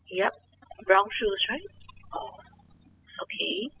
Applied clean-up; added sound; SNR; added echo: classical method spectral subtraction.